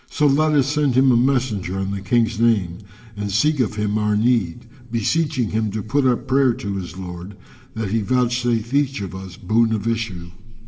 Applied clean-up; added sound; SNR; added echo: none; none; none; reverberation time 2.7 s.